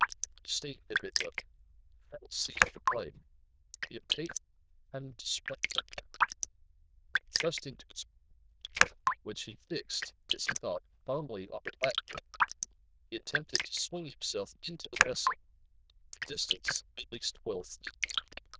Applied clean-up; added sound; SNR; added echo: neural diffusion model UNIVERSE++.